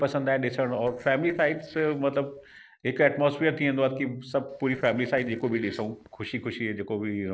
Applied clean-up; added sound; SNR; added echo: neural separator model SepFormer DNS4.